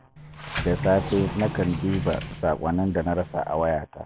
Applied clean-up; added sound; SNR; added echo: none; Sliding door; 7 dB; none.